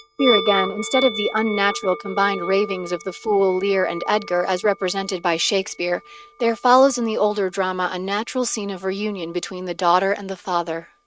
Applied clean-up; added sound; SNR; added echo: neural mask model RNNoise.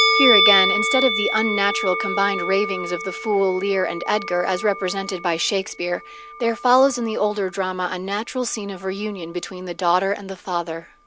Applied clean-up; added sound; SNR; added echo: none; Musical instrument; 3 dB; none.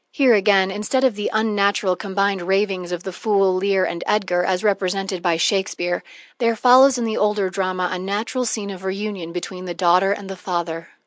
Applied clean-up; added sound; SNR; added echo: none; none; none; none.